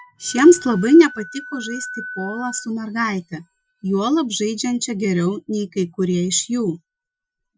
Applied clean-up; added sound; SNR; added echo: classical method Wiener filter.